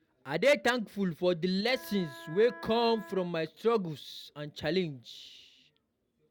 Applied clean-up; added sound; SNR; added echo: none; Wind instrument, woodwind instrument; 17 dB; none.